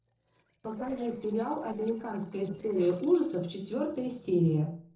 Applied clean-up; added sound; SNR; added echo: neural separator model SepFormer DNS4.